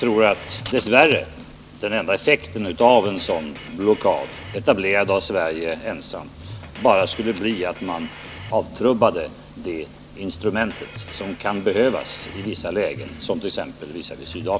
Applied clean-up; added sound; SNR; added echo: none; Drum kit; 17 dB; none.